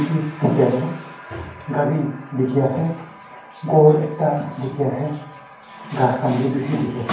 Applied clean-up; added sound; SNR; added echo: none; Water tap, faucet; 15 dB; reverberation time 0.9 s.